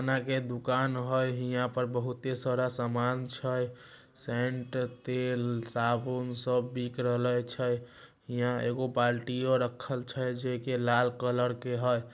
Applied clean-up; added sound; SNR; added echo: none; none; none; none.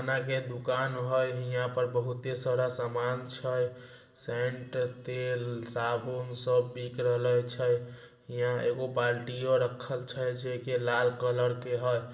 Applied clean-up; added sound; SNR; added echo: none; none; none; reverberation time 1.0 s.